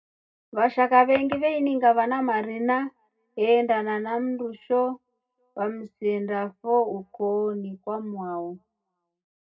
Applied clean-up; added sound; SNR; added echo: none; none; none; reverberation time 0.2 s.